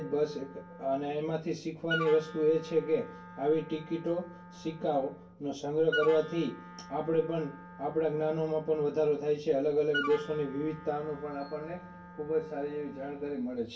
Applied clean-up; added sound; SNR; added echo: none; Wind instrument, woodwind instrument; 12 dB; reverberation time 0.2 s.